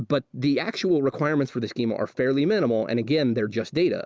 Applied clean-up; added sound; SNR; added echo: none; none; none; none.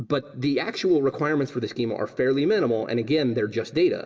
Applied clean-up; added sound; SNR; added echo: none; none; none; reverberation time 2.3 s.